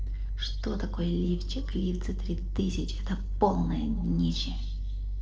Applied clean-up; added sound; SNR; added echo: neural separator model SepFormer DNS4.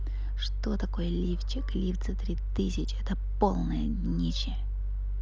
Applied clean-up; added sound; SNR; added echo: none; none; none; none.